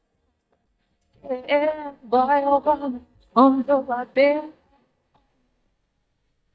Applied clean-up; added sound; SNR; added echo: neural mask model DeepFilterNet 3.